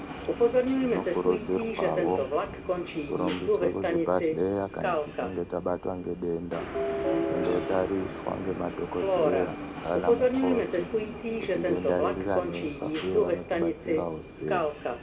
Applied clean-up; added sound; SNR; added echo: none; Subway, metro, underground; -3 dB; none.